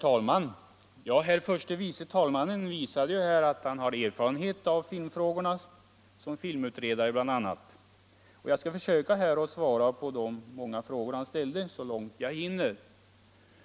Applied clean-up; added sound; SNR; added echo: none; none; none; none.